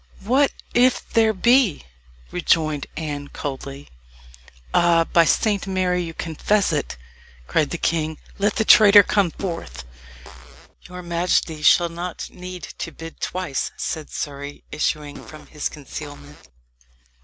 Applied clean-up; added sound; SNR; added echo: none; Fart; 17 dB; none.